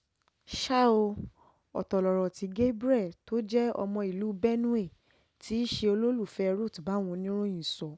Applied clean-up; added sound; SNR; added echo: none; none; none; none.